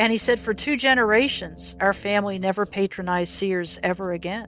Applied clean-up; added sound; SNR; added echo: none; none; none; none.